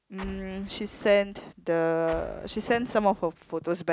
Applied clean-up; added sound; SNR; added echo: none; Explosion; 19 dB; none.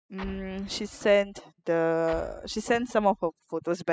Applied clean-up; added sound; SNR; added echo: classical method spectral subtraction.